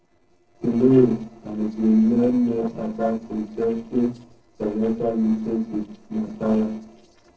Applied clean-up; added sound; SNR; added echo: neural separator model SepFormer DNS4.